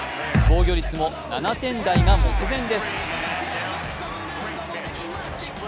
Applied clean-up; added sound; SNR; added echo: none; Bass drum; -5 dB; none.